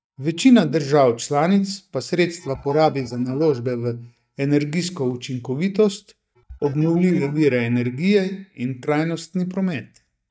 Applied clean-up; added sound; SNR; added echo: neural mask model DeepFilterNet 3.